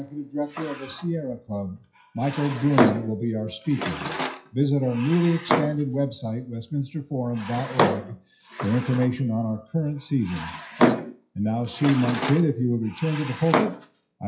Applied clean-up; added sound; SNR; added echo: classical method WPE with log-MMSE.